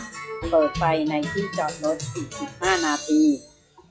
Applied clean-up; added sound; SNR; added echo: classical method log-MMSE.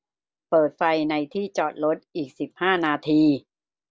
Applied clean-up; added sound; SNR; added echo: none; none; none; none.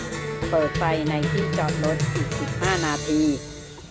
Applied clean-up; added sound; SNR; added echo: none; Cheering; 0 dB; none.